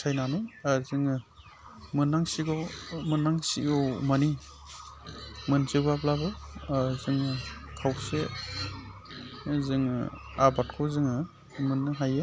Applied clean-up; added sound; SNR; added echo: none; none; none; none.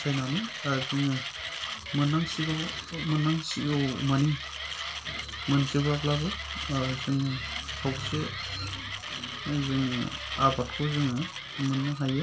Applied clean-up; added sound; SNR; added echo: none; Mechanisms; 7 dB; reverberation time 0.3 s.